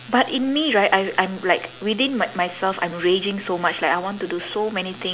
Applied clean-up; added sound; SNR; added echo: none; none; none; none.